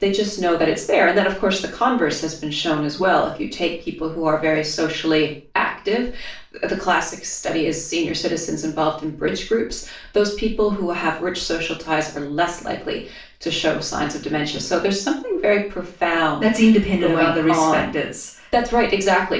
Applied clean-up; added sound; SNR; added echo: none; none; none; reverberation time 0.4 s.